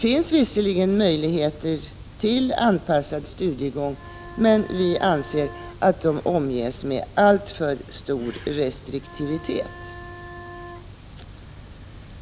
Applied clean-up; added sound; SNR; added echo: none; Bowed string instrument; 19 dB; none.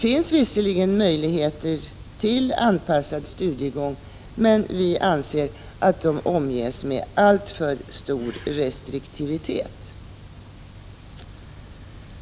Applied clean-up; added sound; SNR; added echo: none; none; none; none.